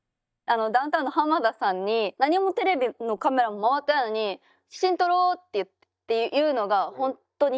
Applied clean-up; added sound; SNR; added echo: neural mask model DeepFilterNet 3.